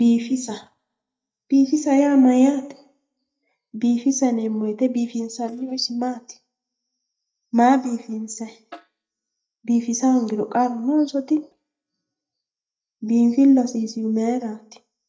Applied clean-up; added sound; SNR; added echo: neural mask model DeepFilterNet 3.